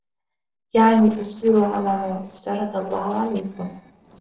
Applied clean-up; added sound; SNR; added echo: neural separator model SepFormer DNS4.